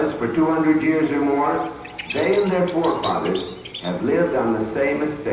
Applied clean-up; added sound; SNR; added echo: none; Bird vocalization, bird call, bird song; 19 dB; reverberation time 0.9 s.